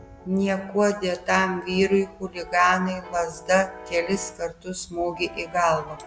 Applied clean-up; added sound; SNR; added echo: none; Brass instrument; 19 dB; none.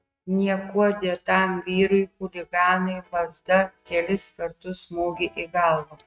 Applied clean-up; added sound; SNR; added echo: neural mask model RNNoise.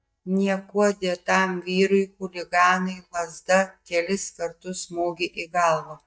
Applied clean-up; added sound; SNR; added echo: neural mask model DeepFilterNet 3.